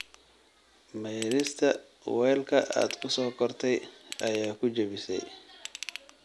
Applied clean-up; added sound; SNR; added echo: none; Ratchet, pawl / Tools; 16 dB; none.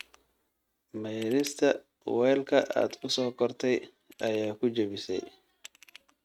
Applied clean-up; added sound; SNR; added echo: neural mask model RNNoise.